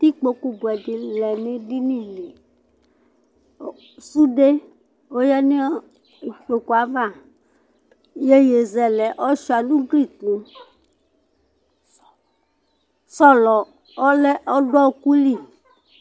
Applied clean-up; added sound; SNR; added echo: none; none; none; none.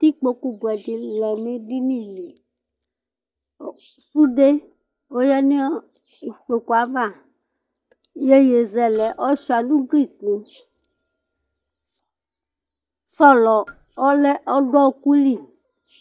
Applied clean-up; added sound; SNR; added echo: neural mask model DeepFilterNet 3.